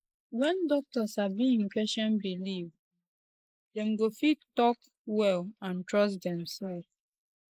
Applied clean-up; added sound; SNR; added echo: neural mask model Resemble Enhance denoiser.